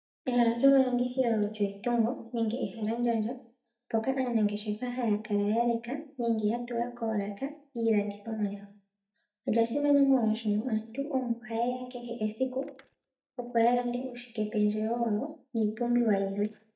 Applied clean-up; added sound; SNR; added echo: neural mask model DeepFilterNet 3.